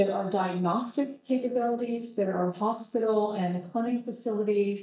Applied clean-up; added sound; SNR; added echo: neural mask model DeepFilterNet 3.